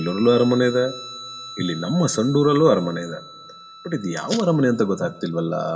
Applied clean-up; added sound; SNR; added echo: none; Guitar; 17 dB; reverberation time 1.0 s.